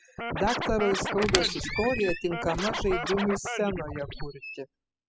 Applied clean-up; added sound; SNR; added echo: classical method spectral subtraction.